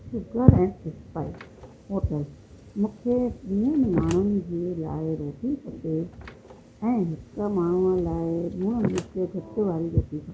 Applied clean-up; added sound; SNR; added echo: none; Slam; 15 dB; none.